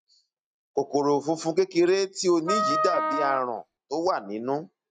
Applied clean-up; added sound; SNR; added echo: neural mask model RNNoise.